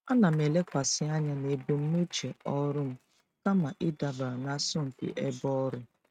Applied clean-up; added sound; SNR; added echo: neural mask model RNNoise.